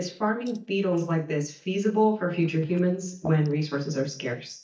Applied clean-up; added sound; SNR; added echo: neural mask model DeepFilterNet 3.